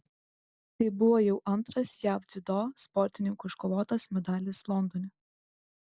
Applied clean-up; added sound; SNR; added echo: none; none; none; none.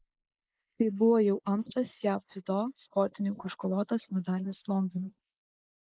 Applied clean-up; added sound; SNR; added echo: neural mask model Resemble Enhance denoiser.